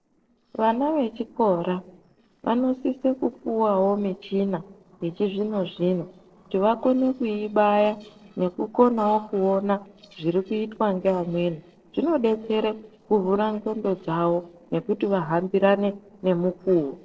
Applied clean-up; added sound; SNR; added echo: neural separator model SepFormer DNS4.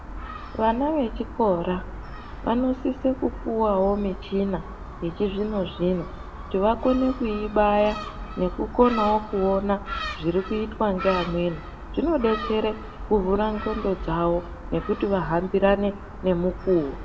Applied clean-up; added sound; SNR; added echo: none; Gull, seagull; 10 dB; reverberation time 0.9 s.